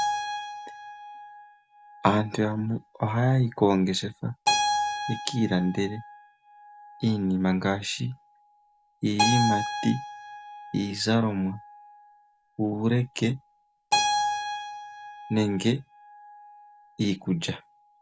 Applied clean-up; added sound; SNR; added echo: none; Keyboard (musical); 5 dB; none.